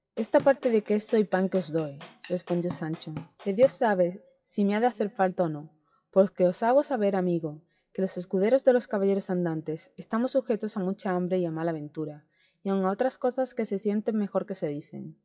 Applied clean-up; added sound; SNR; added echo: classical method WPE with log-MMSE.